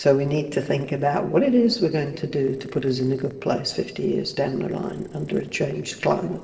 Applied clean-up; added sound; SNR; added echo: neural separator model SepFormer DNS4.